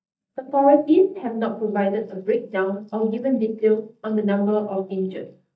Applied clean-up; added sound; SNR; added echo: neural mask model DeepFilterNet 3.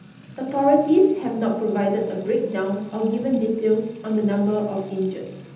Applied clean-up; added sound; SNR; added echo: none; Trickle, dribble / Water tap, faucet / Music; 19 dB; reverberation time 0.9 s.